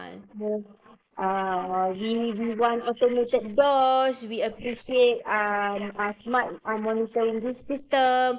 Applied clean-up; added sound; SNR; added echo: neural mask model Resemble Enhance denoiser.